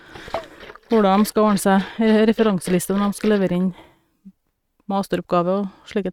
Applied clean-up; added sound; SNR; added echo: neural mask model RNNoise.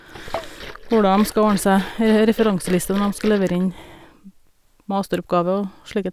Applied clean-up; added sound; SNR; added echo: none; Liquid; 14 dB; none.